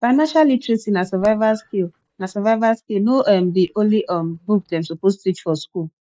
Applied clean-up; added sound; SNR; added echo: neural mask model DeepFilterNet 3.